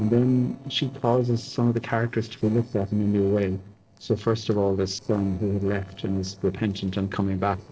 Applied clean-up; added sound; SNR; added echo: neural separator model SepFormer DNS4.